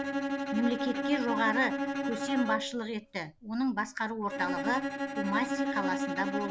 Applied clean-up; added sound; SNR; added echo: none; Bowed string instrument; 2 dB; none.